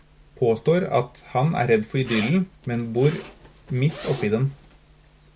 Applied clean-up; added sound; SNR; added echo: none; Zipper (clothing); 17 dB; none.